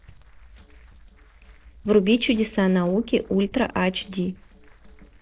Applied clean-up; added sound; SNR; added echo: neural separator model SepFormer DNS4.